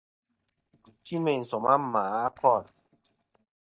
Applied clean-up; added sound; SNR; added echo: neural mask model DeepFilterNet 3.